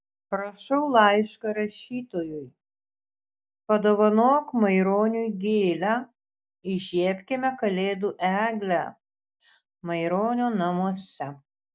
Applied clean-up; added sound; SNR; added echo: none; none; none; none.